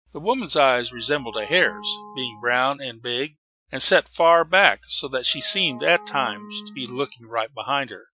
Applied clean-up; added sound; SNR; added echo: classical method Wiener filter.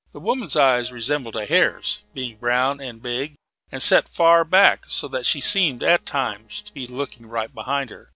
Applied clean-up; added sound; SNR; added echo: neural separator model SepFormer DNS4.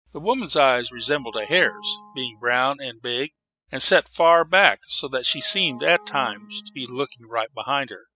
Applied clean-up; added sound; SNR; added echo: classical method spectral subtraction.